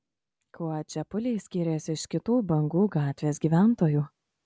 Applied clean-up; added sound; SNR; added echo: none; none; none; none.